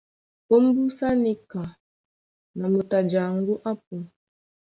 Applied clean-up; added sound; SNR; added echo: none; none; none; none.